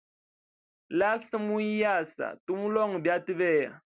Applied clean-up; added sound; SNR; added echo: none; none; none; none.